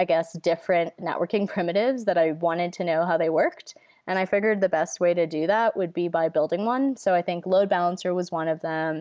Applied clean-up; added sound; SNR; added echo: none; none; none; none.